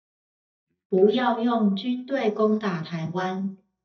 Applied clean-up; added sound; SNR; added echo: neural mask model DeepFilterNet 3.